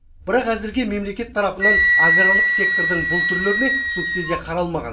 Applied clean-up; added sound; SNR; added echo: none; Wind instrument, woodwind instrument; -3 dB; reverberation time 0.3 s.